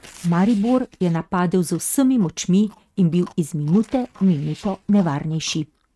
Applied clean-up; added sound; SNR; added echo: neural mask model RNNoise.